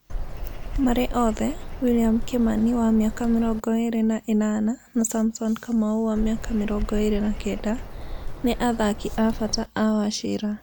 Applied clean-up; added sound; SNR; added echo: none; Bird vocalization, bird call, bird song; 7 dB; none.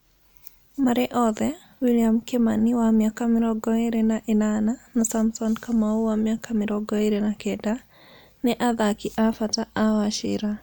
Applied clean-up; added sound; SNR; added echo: none; none; none; none.